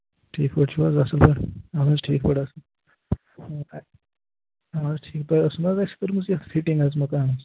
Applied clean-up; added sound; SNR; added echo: none; none; none; none.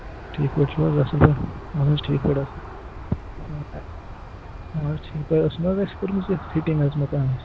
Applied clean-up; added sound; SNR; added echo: none; Aircraft; 12 dB; none.